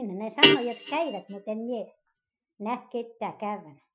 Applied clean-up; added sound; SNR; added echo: classical method Wiener filter.